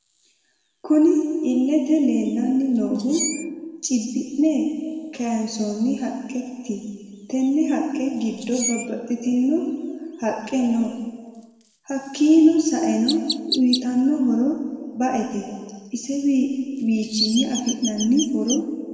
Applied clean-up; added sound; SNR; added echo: none; Chirp, tweet; 14 dB; reverberation time 1.5 s.